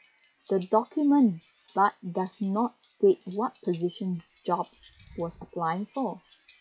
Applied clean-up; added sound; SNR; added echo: classical method log-MMSE.